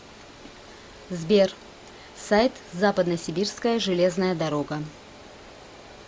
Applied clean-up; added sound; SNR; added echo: none; none; none; none.